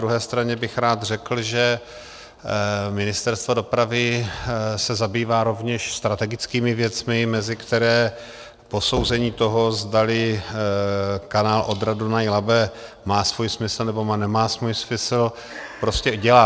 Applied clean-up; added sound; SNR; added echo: none; none; none; none.